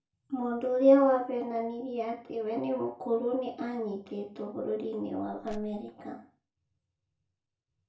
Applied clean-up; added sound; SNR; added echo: none; Crushing; 15 dB; reverberation time 0.3 s.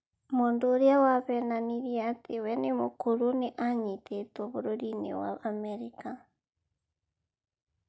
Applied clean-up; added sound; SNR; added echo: none; none; none; none.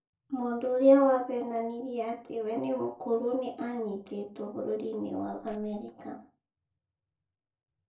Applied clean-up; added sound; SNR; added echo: neural separator model SepFormer DNS4.